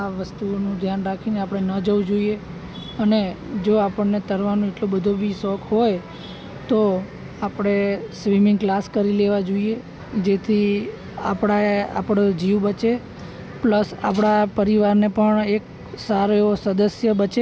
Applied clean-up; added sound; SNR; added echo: none; none; none; none.